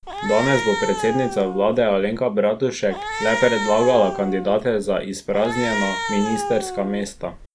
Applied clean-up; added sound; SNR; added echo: none; Cat; 7 dB; none.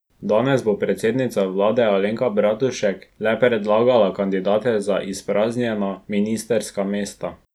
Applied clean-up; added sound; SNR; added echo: none; none; none; none.